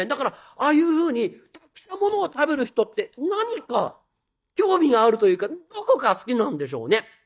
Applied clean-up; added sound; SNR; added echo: neural mask model DeepFilterNet 3.